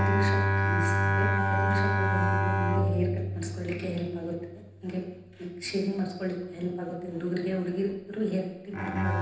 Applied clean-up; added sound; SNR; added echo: none; Bowed string instrument; -4 dB; reverberation time 0.9 s.